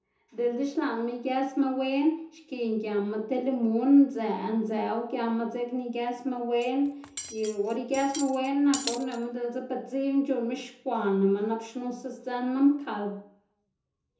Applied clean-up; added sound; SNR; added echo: none; Cutlery, silverware; 14 dB; reverberation time 0.5 s.